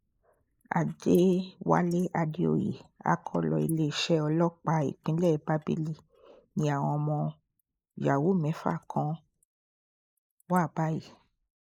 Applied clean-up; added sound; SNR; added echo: neural mask model Resemble Enhance denoiser.